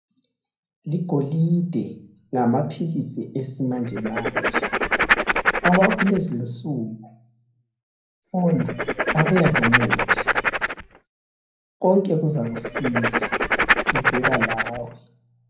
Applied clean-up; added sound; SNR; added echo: none; Writing; -2 dB; reverberation time 0.5 s.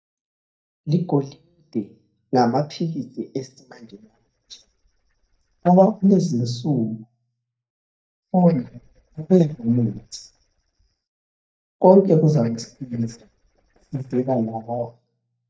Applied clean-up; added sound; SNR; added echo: neural mask model DeepFilterNet 3.